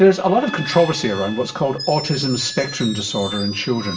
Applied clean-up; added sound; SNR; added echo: none; Screech; 12 dB; reverberation time 0.5 s.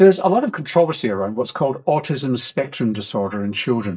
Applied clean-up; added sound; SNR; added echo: neural mask model DeepFilterNet 3.